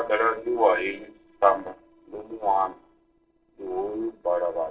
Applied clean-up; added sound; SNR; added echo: neural separator model SepFormer DNS4.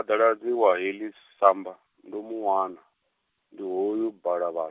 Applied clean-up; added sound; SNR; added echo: none; none; none; none.